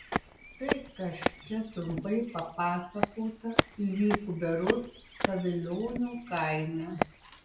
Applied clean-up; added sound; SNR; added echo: none; Walk, footsteps; 3 dB; none.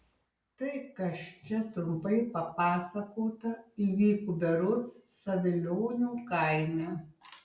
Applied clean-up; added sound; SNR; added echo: none; none; none; none.